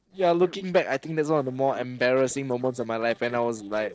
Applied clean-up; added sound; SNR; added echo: neural separator model SepFormer DNS4.